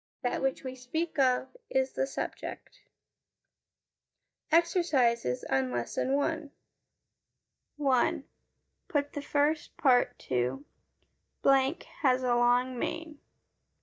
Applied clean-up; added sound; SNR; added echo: neural mask model DeepFilterNet 3.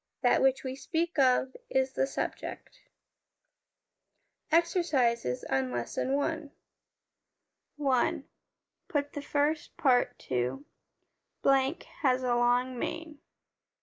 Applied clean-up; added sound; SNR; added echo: neural mask model Resemble Enhance denoiser.